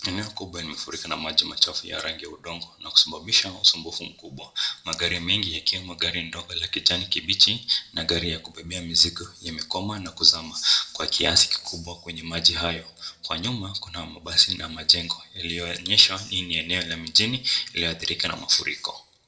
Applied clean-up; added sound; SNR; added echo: none; none; none; reverberation time 0.3 s.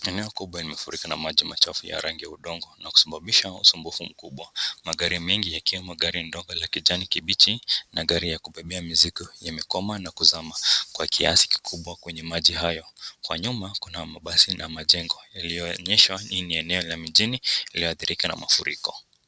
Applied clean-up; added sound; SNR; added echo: none; none; none; none.